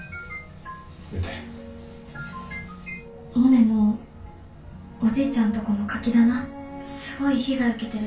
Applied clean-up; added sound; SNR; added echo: none; none; none; reverberation time 0.2 s.